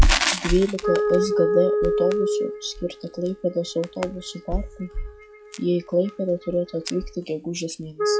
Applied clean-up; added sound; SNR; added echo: classical method log-MMSE.